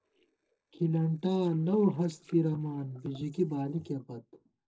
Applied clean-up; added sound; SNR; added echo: neural separator model SepFormer DNS4.